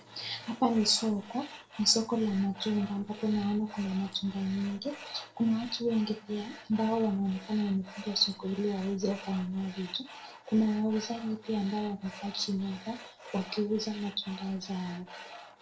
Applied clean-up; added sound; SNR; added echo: none; Tools; 17 dB; reverberation time 0.3 s.